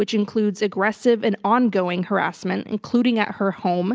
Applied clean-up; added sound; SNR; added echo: none; none; none; none.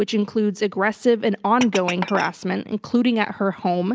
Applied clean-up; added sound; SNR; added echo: none; Glass; 13 dB; none.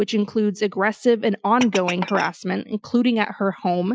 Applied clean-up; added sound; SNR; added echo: classical method Wiener filter.